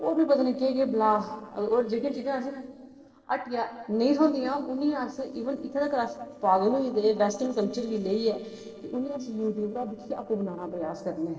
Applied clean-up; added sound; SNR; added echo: neural separator model SepFormer DNS4.